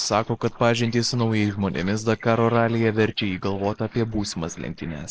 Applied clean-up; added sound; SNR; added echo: neural mask model Resemble Enhance denoiser.